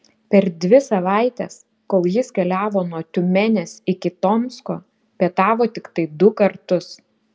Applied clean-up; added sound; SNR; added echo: none; none; none; none.